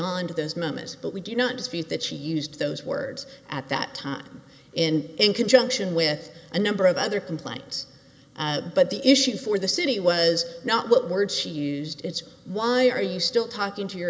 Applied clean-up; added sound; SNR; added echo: none; none; none; none.